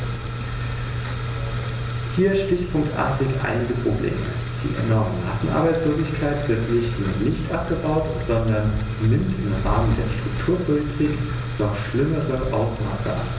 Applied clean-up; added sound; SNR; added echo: none; Stream / Trickle, dribble / Traffic noise, roadway noise; 10 dB; none.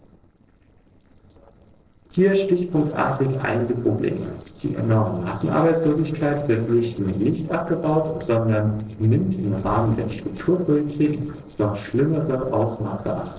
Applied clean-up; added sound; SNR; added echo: neural separator model SepFormer DNS4.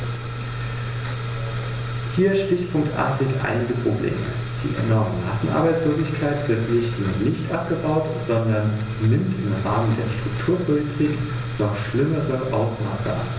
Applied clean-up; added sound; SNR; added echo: none; none; none; none.